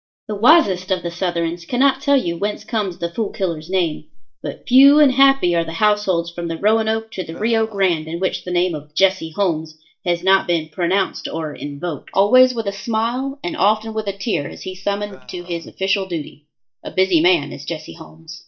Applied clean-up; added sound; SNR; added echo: neural mask model DeepFilterNet 3.